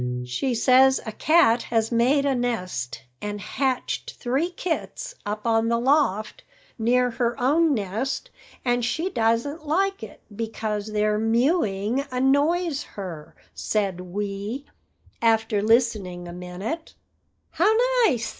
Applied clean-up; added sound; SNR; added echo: neural mask model DeepFilterNet 3.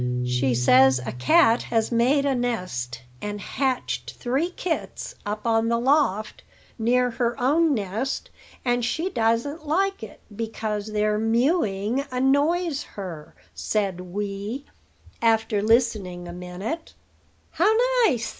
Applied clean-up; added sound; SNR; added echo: none; Piano; 14 dB; none.